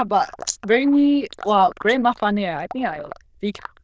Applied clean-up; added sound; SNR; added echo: neural diffusion model UNIVERSE++.